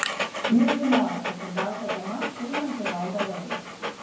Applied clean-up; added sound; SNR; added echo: none; Dog; 3 dB; reverberation time 0.9 s.